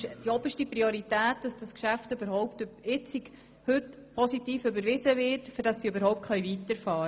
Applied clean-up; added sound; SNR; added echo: none; none; none; none.